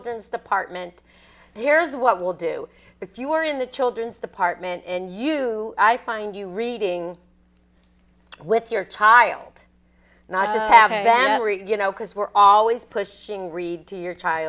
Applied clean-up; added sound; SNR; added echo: none; none; none; none.